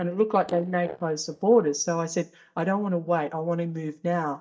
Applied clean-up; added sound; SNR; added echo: neural mask model DeepFilterNet 3.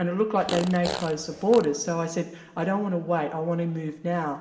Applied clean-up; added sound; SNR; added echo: none; Fart; 9 dB; reverberation time 0.9 s.